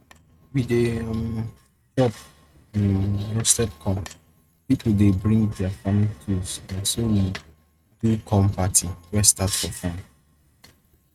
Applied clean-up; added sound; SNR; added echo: neural mask model RNNoise.